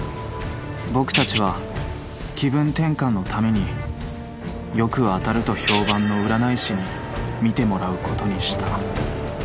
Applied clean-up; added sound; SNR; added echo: none; Tambourine; 5 dB; none.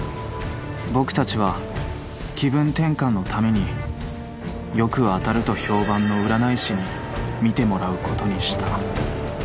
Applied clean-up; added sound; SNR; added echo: none; none; none; none.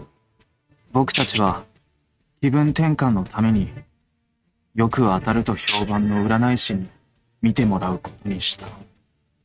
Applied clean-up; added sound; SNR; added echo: neural mask model RNNoise.